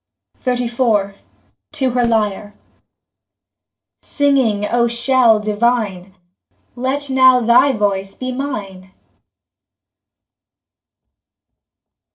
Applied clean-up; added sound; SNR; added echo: neural separator model SepFormer DNS4.